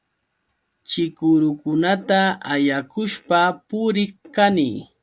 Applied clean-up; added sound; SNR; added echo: none; none; none; none.